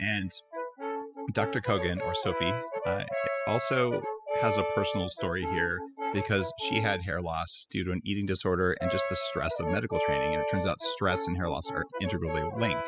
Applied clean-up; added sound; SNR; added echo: classical method spectral subtraction.